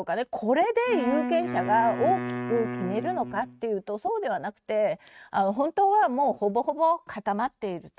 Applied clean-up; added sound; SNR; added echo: neural mask model RNNoise.